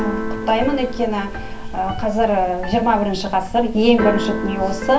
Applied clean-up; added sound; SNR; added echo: none; Keyboard (musical); 6 dB; reverberation time 0.3 s.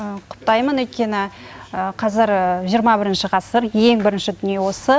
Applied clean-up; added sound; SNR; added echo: none; none; none; none.